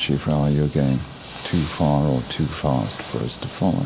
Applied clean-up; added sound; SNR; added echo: none; Ocean / Boat, Water vehicle; 18 dB; none.